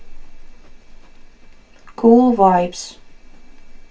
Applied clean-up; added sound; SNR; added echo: none; Livestock, farm animals, working animals; 16 dB; reverberation time 0.1 s.